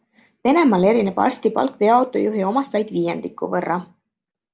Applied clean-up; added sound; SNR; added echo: none; none; none; none.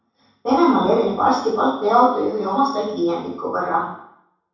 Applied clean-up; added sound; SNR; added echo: none; none; none; reverberation time 0.7 s.